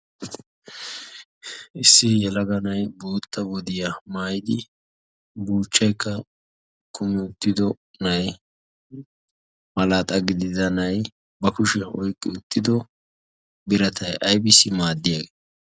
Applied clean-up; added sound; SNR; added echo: none; none; none; none.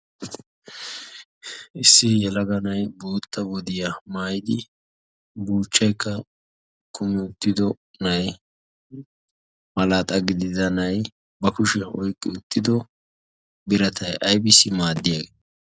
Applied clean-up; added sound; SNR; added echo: none; Telephone; 17 dB; none.